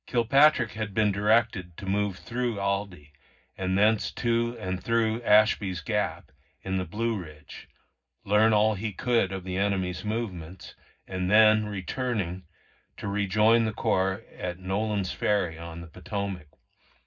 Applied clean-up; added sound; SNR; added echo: none; none; none; reverberation time 0.4 s.